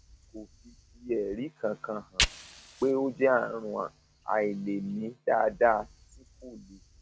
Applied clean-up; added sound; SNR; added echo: none; Fire; 10 dB; none.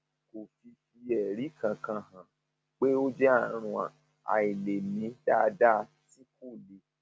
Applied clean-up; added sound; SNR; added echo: none; none; none; none.